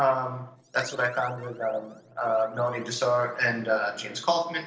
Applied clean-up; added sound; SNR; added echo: neural separator model SepFormer DNS4.